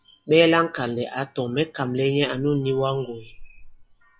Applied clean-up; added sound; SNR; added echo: classical method log-MMSE.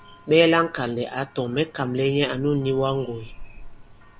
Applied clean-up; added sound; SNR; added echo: none; Church bell; 19 dB; none.